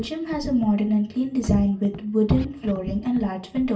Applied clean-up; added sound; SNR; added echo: none; Scratching (performance technique); 19 dB; reverberation time 0.3 s.